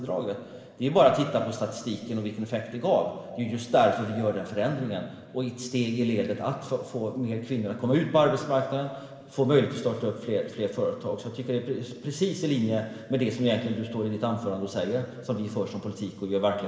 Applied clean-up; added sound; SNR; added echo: none; none; none; reverberation time 2.1 s.